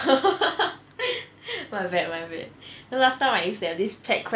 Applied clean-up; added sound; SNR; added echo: none; none; none; none.